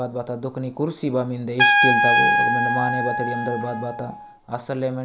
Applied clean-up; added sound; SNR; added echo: none; Trumpet; -2 dB; none.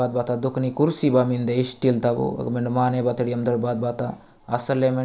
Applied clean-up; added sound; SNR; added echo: none; none; none; none.